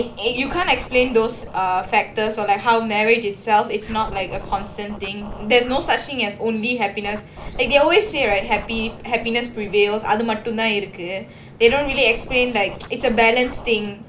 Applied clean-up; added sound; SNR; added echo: none; Scratching (performance technique); 16 dB; none.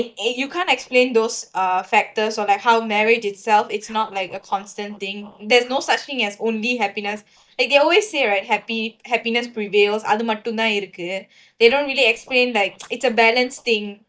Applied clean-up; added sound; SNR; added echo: neural mask model DeepFilterNet 3.